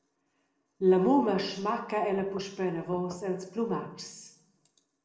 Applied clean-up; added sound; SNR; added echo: none; Knock / Wood; 19 dB; reverberation time 0.4 s.